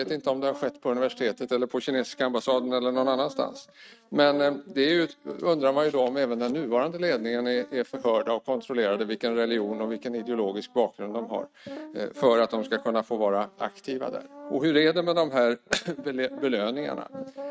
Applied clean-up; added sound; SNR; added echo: neural mask model RNNoise.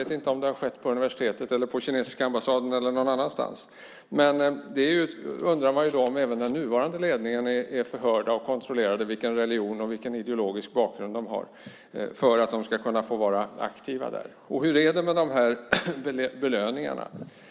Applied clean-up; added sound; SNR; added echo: none; none; none; none.